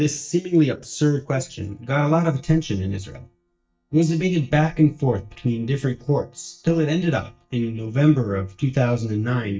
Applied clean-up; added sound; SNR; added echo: neural mask model DeepFilterNet 3.